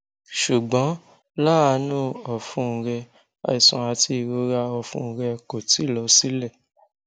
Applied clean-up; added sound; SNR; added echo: none; none; none; none.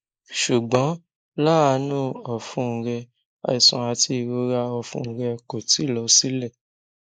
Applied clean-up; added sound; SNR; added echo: neural mask model Resemble Enhance denoiser.